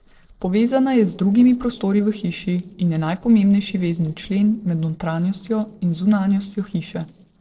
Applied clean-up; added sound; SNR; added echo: neural separator model SepFormer DNS4.